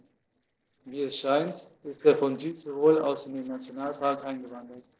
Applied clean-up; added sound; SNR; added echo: neural separator model SepFormer DNS4.